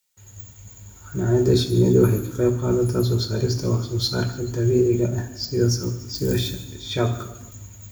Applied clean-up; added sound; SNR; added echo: none; none; none; reverberation time 0.9 s.